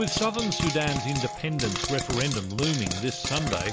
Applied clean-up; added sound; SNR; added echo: none; Frying (food); 5 dB; none.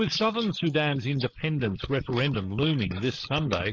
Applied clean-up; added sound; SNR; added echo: neural mask model Resemble Enhance denoiser.